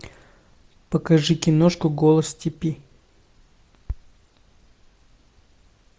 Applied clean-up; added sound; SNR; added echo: none; none; none; none.